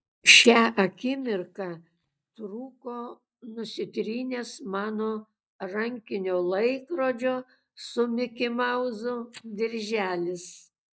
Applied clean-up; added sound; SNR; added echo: neural mask model DeepFilterNet 3.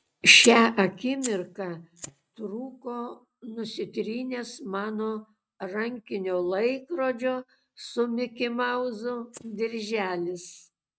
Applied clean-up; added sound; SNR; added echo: neural mask model RNNoise.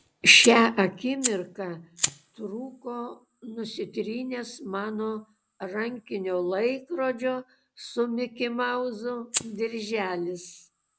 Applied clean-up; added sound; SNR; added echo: none; Fire; 12 dB; none.